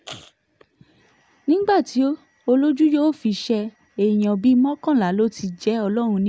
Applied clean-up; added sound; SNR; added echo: none; none; none; none.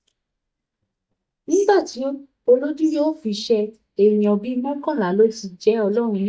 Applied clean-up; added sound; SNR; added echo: neural mask model DeepFilterNet 3.